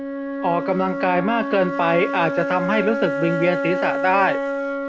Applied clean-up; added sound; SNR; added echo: none; Wind instrument, woodwind instrument; 3 dB; none.